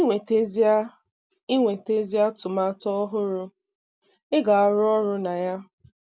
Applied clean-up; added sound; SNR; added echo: none; none; none; none.